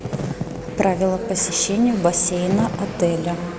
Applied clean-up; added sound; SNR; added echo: none; Wind / Fire; 11 dB; none.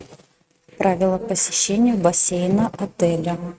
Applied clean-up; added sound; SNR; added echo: neural mask model RNNoise.